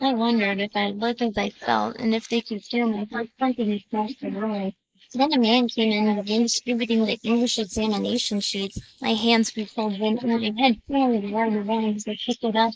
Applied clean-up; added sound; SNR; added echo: neural mask model Resemble Enhance denoiser.